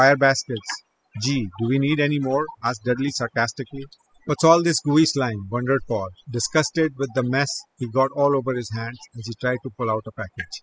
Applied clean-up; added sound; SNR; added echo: classical method spectral subtraction.